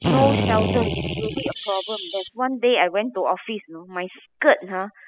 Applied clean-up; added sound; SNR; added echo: classical method spectral subtraction.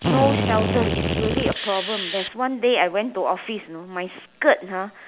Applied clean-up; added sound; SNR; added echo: none; Drill; 0 dB; none.